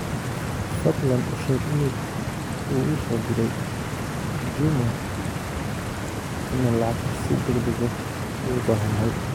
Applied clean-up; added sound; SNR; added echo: none; Stream; 1 dB; none.